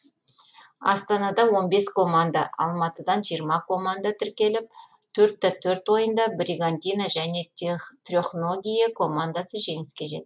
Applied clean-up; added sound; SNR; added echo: none; none; none; none.